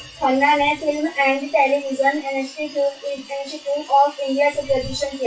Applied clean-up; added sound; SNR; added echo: classical method WPE with log-MMSE.